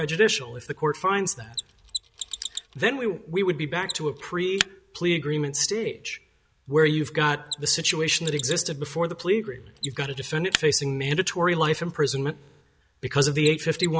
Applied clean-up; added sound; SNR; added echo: none; Mechanisms; 12 dB; none.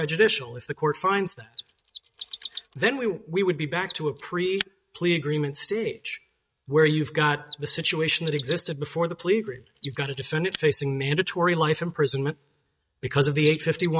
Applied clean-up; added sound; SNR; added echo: neural mask model RNNoise.